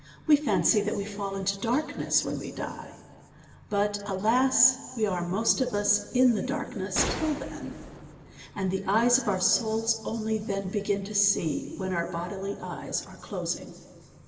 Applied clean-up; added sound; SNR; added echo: none; Gunshot, gunfire; 10 dB; reverberation time 2.3 s.